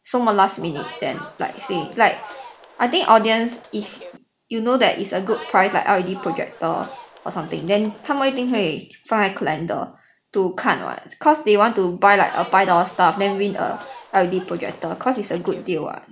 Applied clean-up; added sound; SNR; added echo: none; Bus; 17 dB; none.